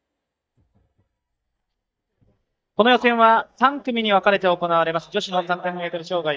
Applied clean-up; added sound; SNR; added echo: neural mask model DeepFilterNet 3.